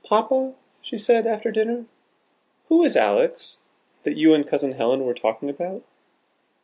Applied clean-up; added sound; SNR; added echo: none; none; none; none.